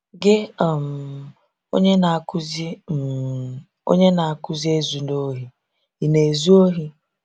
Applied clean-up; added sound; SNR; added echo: none; none; none; none.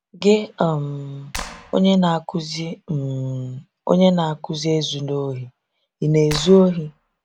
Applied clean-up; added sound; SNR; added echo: none; Clapping; 14 dB; none.